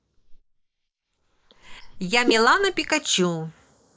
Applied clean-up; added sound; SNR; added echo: neural mask model Resemble Enhance denoiser.